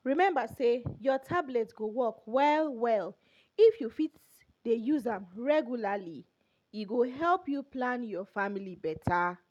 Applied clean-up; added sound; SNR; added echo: none; none; none; none.